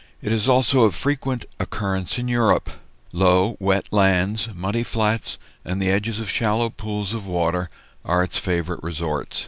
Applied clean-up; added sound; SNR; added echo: none; none; none; none.